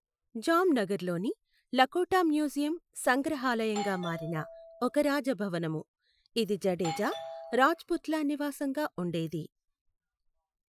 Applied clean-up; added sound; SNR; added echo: classical method Wiener filter.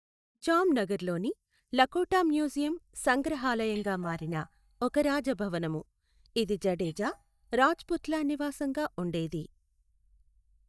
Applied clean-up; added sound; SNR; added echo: neural mask model DeepFilterNet 3.